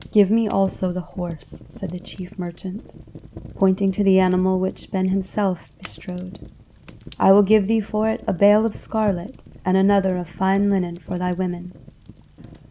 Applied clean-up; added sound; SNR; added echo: none; Fire; 18 dB; none.